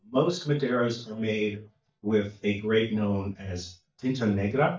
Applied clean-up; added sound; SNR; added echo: neural mask model DeepFilterNet 3.